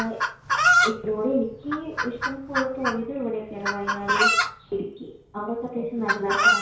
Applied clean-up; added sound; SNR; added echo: none; Chicken, rooster; -4 dB; reverberation time 0.6 s.